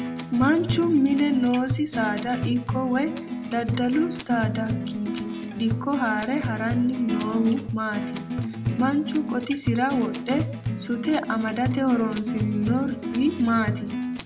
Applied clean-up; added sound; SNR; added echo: none; Acoustic guitar; 4 dB; reverberation time 0.6 s.